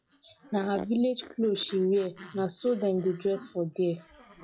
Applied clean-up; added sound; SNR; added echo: classical method log-MMSE.